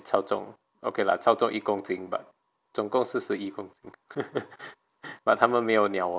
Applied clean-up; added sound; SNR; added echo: none; none; none; none.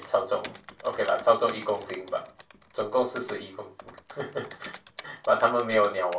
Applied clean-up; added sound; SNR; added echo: none; Computer keyboard; 19 dB; reverberation time 0.2 s.